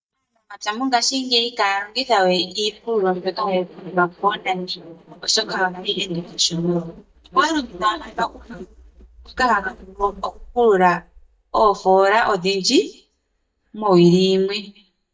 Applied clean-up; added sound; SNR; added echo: neural mask model DeepFilterNet 3.